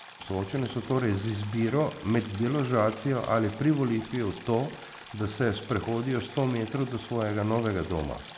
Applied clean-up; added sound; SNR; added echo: none; Stream; 15 dB; none.